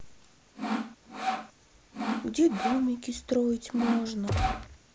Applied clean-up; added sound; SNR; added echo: none; Gunshot, gunfire + Sawing; 1 dB; none.